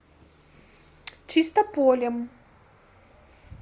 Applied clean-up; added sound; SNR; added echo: none; none; none; none.